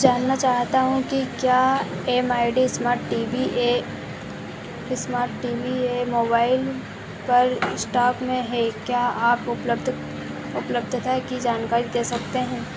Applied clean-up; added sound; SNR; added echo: none; Bowed string instrument; 16 dB; none.